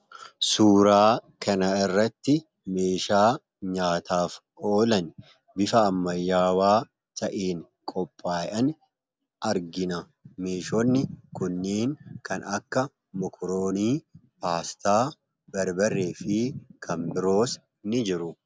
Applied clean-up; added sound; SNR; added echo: none; none; none; none.